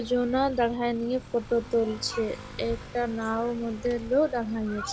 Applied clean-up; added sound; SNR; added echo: none; Motorcycle / Accelerating, revving, vroom; 15 dB; none.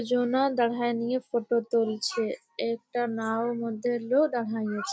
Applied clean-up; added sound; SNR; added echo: none; none; none; none.